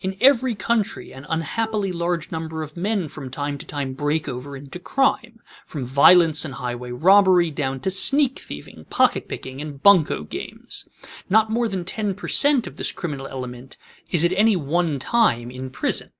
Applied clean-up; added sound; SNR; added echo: neural mask model Resemble Enhance denoiser.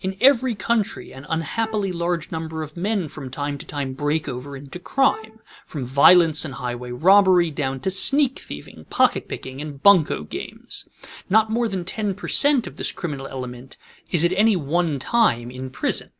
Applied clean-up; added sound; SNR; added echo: none; Wind instrument, woodwind instrument; 19 dB; none.